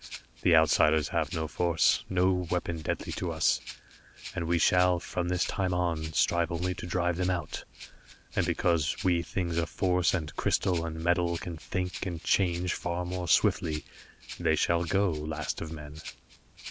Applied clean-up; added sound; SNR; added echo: none; Rattle (instrument); 18 dB; none.